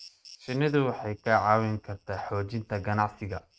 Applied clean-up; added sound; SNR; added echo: neural mask model RNNoise.